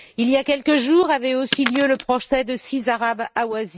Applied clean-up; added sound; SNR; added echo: neural mask model RNNoise.